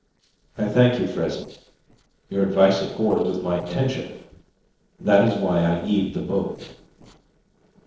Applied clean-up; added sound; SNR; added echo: neural separator model SepFormer DNS4.